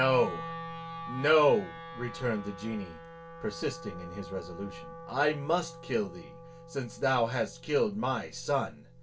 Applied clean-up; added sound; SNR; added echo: none; Wind instrument, woodwind instrument; 13 dB; reverberation time 0.2 s.